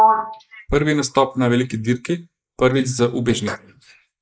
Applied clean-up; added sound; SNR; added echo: neural mask model Resemble Enhance denoiser.